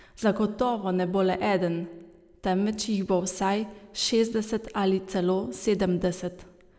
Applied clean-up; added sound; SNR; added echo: none; none; none; none.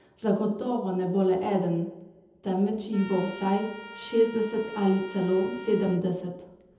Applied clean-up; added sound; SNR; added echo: none; Trumpet; 17 dB; reverberation time 0.7 s.